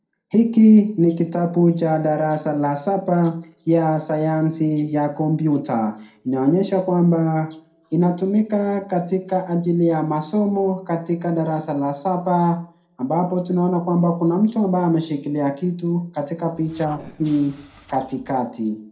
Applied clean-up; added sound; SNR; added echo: neural separator model SepFormer DNS4.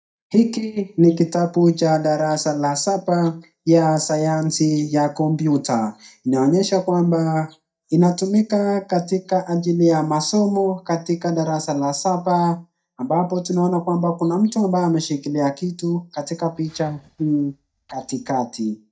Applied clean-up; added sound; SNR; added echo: neural mask model DeepFilterNet 3.